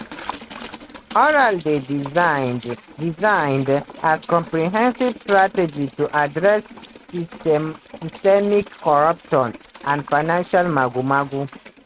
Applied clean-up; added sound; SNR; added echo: neural mask model RNNoise.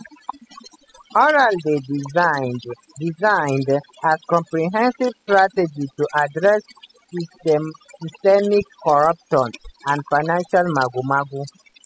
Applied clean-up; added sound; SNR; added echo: classical method spectral subtraction.